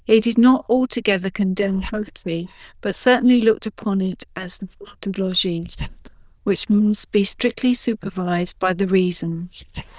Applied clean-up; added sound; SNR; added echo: neural diffusion model UNIVERSE++.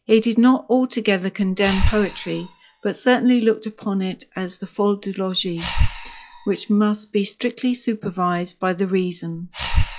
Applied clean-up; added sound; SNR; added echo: classical method log-MMSE.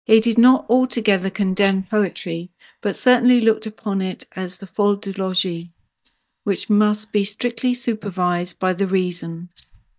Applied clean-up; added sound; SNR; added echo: neural mask model DeepFilterNet 3.